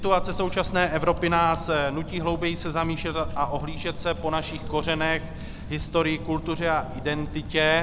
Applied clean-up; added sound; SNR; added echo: none; Typing; 8 dB; none.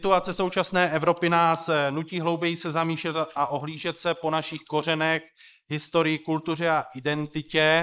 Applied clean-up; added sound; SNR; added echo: neural mask model Resemble Enhance denoiser.